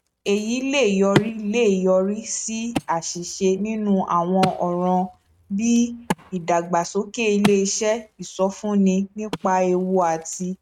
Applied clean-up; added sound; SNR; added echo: neural mask model RNNoise.